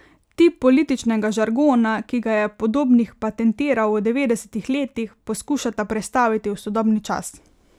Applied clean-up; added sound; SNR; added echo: none; none; none; none.